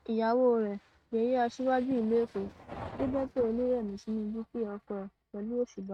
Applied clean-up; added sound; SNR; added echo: neural mask model RNNoise.